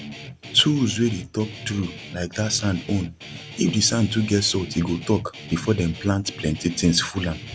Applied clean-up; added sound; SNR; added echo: none; Guitar; 14 dB; none.